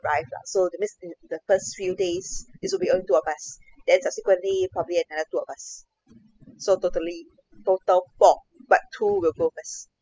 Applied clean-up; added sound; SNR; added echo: classical method spectral subtraction.